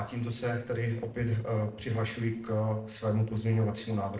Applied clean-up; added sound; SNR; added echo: neural separator model SepFormer DNS4.